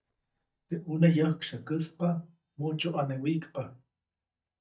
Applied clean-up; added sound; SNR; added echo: neural mask model DeepFilterNet 3.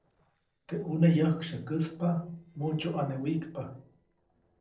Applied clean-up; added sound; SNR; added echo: neural separator model SepFormer DNS4.